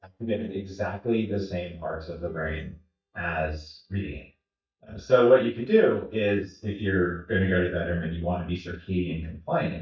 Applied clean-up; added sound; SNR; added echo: neural mask model DeepFilterNet 3.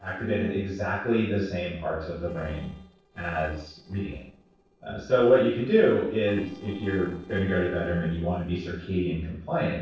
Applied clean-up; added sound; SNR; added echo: neural separator model SepFormer DNS4.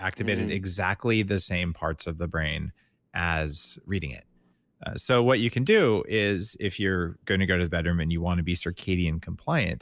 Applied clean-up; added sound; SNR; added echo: none; none; none; none.